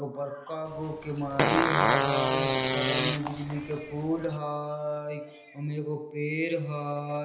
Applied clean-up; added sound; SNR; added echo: none; Fart; -3 dB; reverberation time 1.4 s.